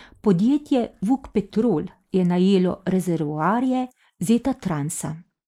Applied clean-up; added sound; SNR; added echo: neural mask model Resemble Enhance denoiser.